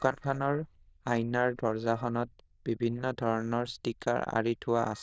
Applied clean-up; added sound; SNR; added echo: neural diffusion model UNIVERSE++.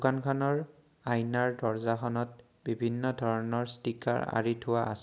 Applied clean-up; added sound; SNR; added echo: none; none; none; none.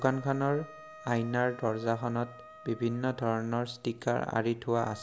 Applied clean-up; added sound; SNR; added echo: none; Wind instrument, woodwind instrument; 19 dB; none.